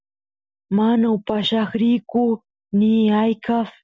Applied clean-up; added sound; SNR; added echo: none; none; none; none.